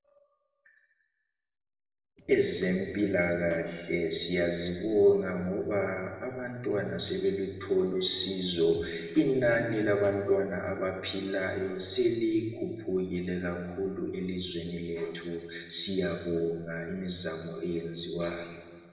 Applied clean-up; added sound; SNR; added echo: neural separator model SepFormer DNS4.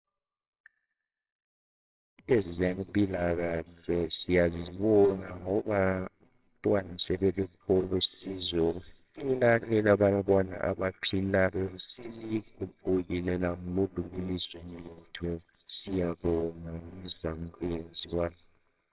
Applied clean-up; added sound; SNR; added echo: neural separator model SepFormer WHAMR!.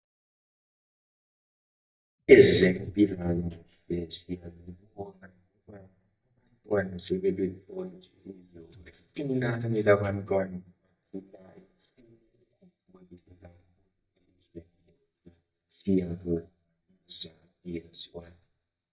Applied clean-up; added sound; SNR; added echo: neural mask model DeepFilterNet 3.